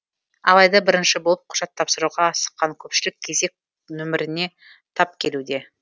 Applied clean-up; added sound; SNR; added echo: none; none; none; none.